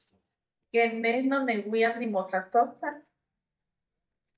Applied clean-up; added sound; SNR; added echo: neural mask model DeepFilterNet 3.